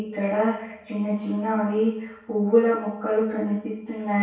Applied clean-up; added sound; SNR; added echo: none; none; none; reverberation time 0.6 s.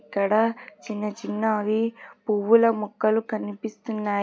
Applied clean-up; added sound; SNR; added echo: none; none; none; none.